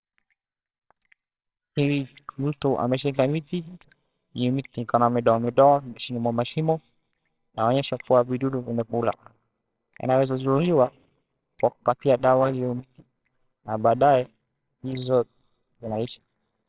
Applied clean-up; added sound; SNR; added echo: neural separator model SepFormer WHAMR!.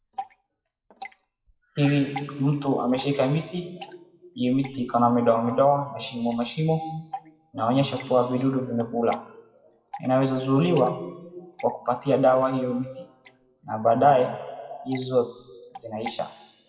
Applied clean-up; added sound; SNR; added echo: classical method WPE with log-MMSE.